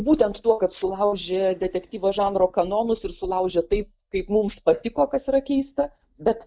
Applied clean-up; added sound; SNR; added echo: neural mask model DeepFilterNet 3.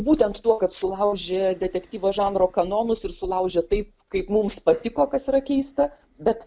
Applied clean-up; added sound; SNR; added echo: none; none; none; none.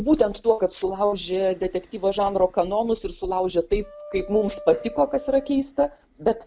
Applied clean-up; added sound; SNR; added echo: none; Wind instrument, woodwind instrument; 18 dB; none.